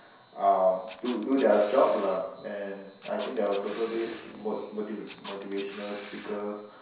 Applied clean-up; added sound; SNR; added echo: none; Camera; 17 dB; reverberation time 0.7 s.